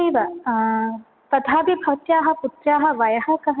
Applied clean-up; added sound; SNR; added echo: none; none; none; none.